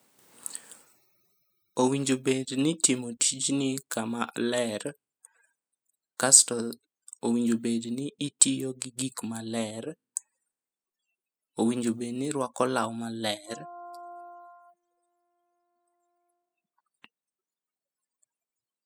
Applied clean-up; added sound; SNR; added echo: classical method spectral subtraction.